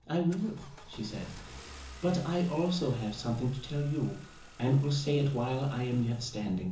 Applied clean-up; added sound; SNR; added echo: none; Engine starting / Car; 20 dB; reverberation time 0.7 s.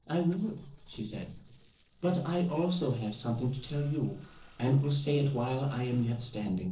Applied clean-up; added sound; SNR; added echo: neural separator model SepFormer DNS4.